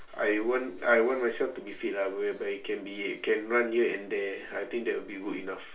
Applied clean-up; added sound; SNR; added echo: none; none; none; reverberation time 0.3 s.